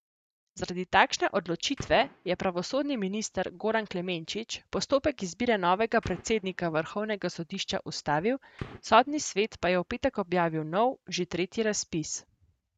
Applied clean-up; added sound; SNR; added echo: neural mask model RNNoise.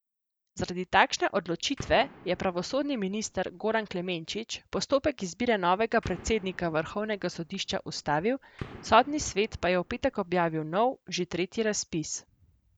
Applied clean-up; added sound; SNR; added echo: none; Gunshot, gunfire; 19 dB; none.